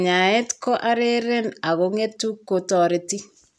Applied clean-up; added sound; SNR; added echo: none; none; none; none.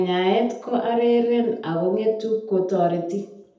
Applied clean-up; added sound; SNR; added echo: none; none; none; reverberation time 0.7 s.